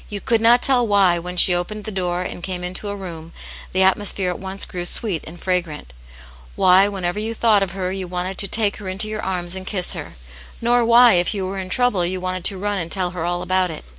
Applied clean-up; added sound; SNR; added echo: none; none; none; none.